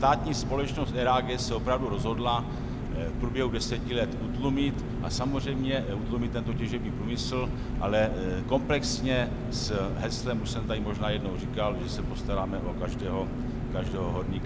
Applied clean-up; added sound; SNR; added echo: none; Engine; 1 dB; none.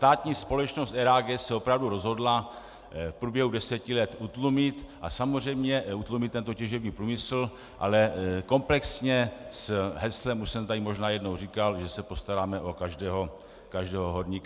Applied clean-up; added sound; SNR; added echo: none; none; none; none.